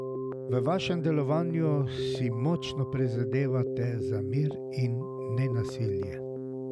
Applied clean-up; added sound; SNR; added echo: none; Keyboard (musical); 4 dB; none.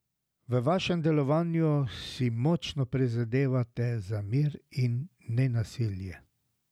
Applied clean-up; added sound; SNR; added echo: none; none; none; none.